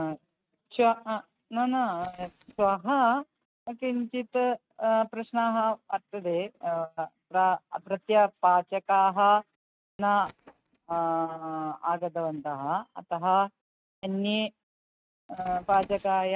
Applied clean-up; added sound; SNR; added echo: neural mask model RNNoise.